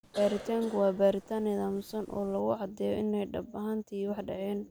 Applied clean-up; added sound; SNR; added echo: none; Cough; 16 dB; none.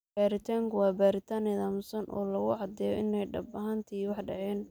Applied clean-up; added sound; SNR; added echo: none; none; none; none.